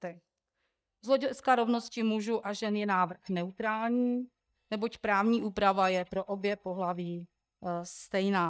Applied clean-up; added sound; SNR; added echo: neural mask model DeepFilterNet 3.